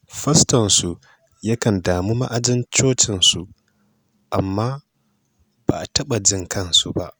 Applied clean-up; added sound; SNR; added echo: none; none; none; none.